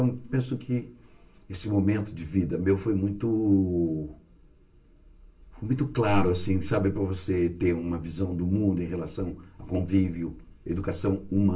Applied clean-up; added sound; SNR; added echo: none; none; none; reverberation time 0.2 s.